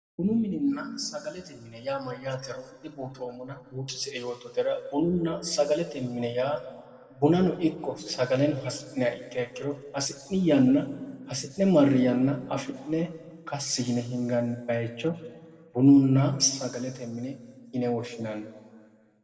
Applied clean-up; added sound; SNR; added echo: none; none; none; reverberation time 1.3 s.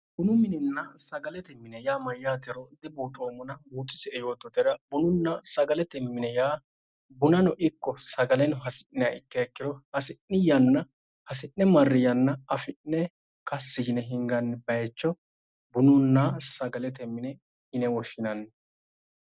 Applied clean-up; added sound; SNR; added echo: none; none; none; none.